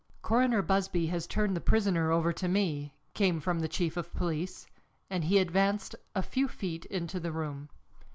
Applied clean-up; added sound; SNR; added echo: none; none; none; none.